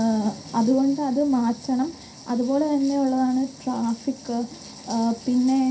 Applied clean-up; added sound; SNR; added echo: none; none; none; reverberation time 0.3 s.